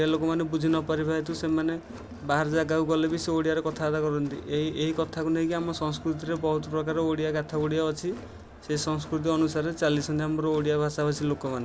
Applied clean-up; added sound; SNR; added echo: none; Crowd; 16 dB; none.